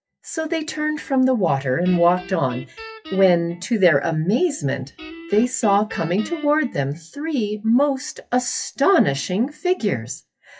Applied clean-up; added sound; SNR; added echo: classical method WPE with log-MMSE.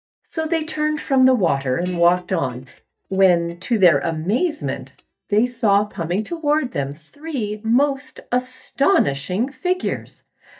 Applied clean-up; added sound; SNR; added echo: neural mask model DeepFilterNet 3.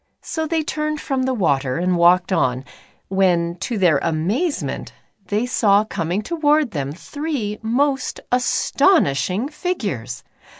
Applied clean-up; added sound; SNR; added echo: none; none; none; none.